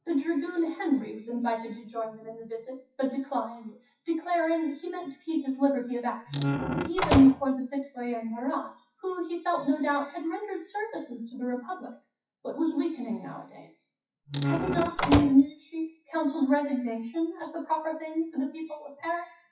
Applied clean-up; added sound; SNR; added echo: classical method WPE with log-MMSE.